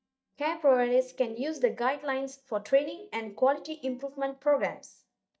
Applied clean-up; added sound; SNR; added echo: neural mask model DeepFilterNet 3.